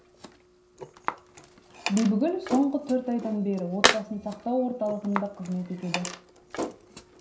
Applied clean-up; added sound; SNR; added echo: none; Tools; 4 dB; reverberation time 0.5 s.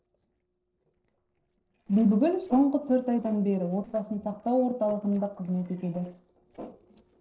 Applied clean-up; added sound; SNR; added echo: neural separator model SepFormer DNS4.